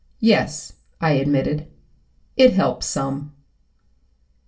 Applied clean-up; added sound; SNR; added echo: none; none; none; reverberation time 0.2 s.